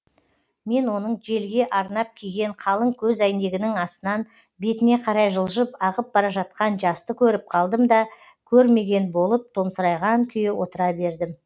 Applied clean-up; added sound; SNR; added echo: none; none; none; none.